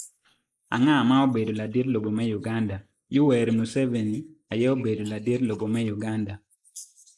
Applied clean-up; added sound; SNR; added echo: neural mask model Resemble Enhance denoiser.